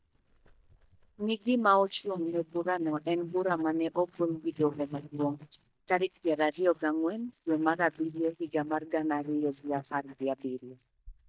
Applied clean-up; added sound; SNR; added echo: neural mask model DeepFilterNet 3.